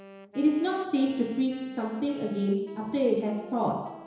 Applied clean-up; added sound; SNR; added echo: none; Wind instrument, woodwind instrument; 19 dB; reverberation time 1.0 s.